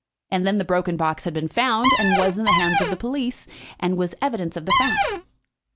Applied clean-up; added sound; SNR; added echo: none; Cupboard open or close; -4 dB; none.